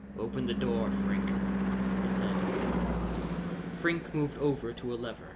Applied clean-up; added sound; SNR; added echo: none; Car passing by / Engine / Truck; -4 dB; none.